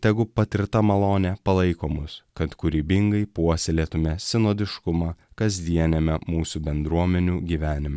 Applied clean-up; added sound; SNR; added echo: none; none; none; none.